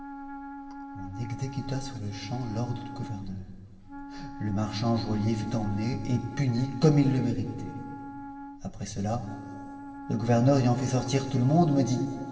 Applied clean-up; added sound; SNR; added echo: none; Wind instrument, woodwind instrument; 13 dB; reverberation time 2.5 s.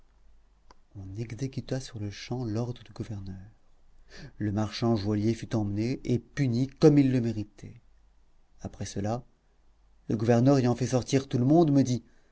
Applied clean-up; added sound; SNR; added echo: none; none; none; none.